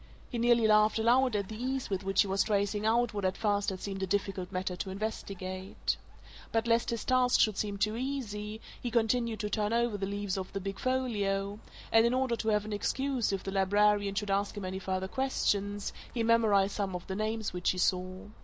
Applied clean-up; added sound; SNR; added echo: none; Bird; 19 dB; none.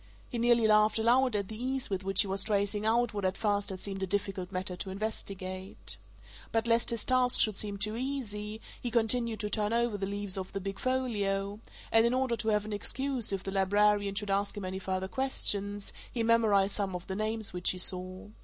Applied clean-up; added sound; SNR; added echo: none; none; none; none.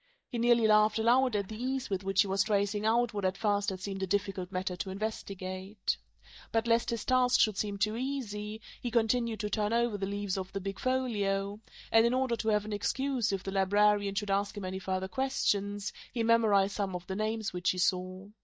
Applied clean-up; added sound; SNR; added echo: neural mask model DeepFilterNet 3.